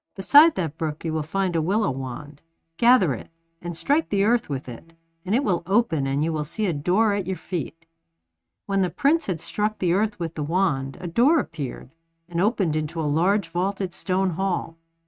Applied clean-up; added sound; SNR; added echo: neural mask model RNNoise.